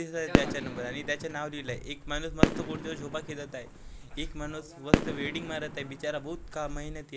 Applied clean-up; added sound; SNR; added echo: none; Fireworks; -5 dB; none.